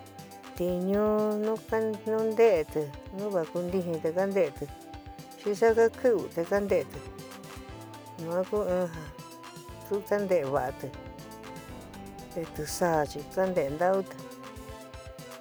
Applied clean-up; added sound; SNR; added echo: none; Organ; 14 dB; none.